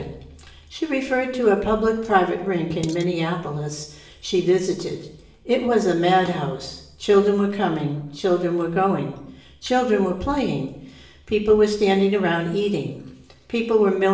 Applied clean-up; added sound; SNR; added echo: none; Dishes, pots, and pans; 18 dB; reverberation time 0.7 s.